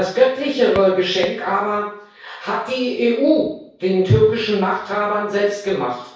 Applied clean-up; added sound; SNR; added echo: none; Walk, footsteps; 14 dB; reverberation time 0.6 s.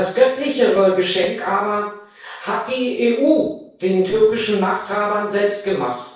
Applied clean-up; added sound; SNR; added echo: neural separator model SepFormer DNS4.